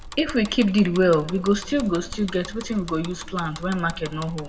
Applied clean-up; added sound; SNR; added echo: none; Bicycle; 14 dB; reverberation time 1.3 s.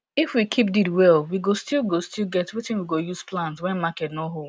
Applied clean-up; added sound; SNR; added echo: none; none; none; none.